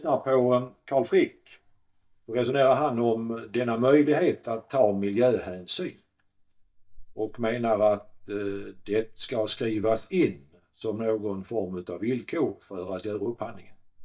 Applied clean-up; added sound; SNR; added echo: neural mask model DeepFilterNet 3.